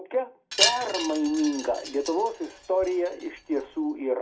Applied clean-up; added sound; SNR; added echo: none; Wind chime; 5 dB; reverberation time 0.2 s.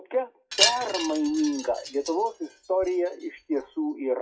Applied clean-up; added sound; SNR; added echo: classical method WPE with log-MMSE.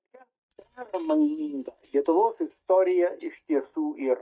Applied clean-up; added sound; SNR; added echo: neural mask model DeepFilterNet 3.